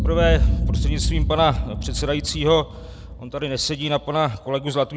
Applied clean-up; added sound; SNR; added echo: none; Boom; 1 dB; none.